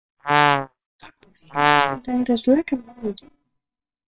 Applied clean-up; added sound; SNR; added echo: neural separator model SepFormer WHAMR!.